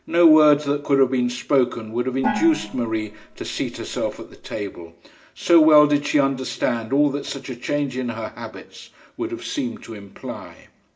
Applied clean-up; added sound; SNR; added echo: none; Gong; 10 dB; reverberation time 0.6 s.